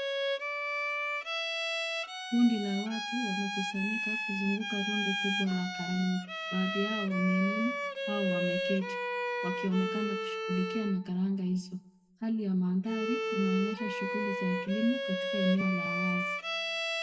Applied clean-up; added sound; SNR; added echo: none; Bowed string instrument; 2 dB; reverberation time 0.5 s.